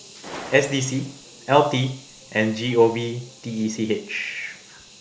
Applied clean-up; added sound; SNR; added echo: none; Hiss + Gunshot, gunfire; 19 dB; none.